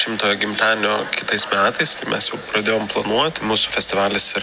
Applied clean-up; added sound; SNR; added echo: none; none; none; none.